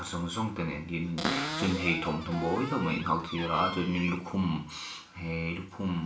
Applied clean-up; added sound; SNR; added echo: none; Cupboard open or close; 6 dB; reverberation time 0.4 s.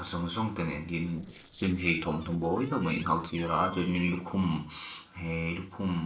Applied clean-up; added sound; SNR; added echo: neural separator model SepFormer DNS4.